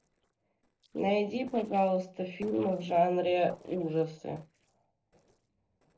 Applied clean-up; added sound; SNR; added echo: neural separator model SepFormer DNS4.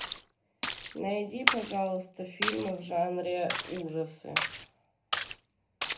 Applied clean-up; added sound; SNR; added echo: none; Splash, splatter; -2 dB; reverberation time 0.3 s.